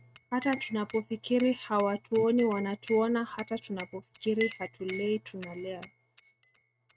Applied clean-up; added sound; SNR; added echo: neural mask model RNNoise.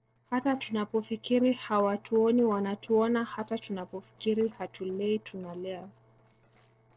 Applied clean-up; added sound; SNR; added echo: neural separator model SepFormer DNS4.